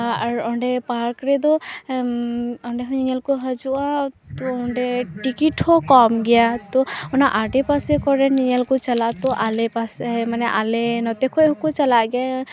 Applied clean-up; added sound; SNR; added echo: none; Rattle / Keys jangling; 19 dB; none.